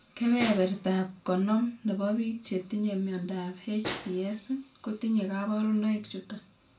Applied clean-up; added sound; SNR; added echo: none; Snare drum; 15 dB; reverberation time 0.3 s.